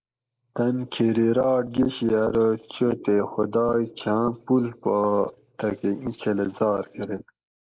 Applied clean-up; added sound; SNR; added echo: neural mask model Resemble Enhance denoiser.